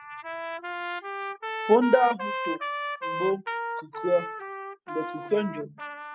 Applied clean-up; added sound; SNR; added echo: classical method spectral subtraction.